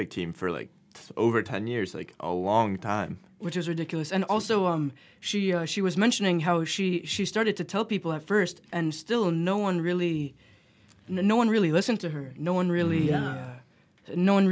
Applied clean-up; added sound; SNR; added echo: none; none; none; none.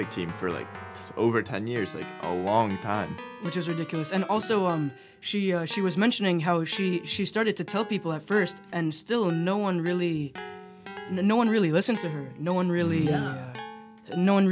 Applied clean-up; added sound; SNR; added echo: none; Keyboard (musical); 16 dB; none.